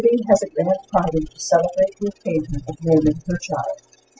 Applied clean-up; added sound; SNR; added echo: classical method spectral subtraction.